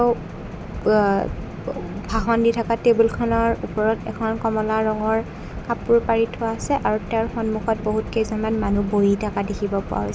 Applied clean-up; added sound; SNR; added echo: none; none; none; none.